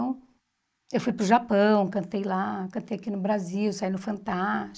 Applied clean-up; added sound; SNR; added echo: neural mask model Resemble Enhance denoiser.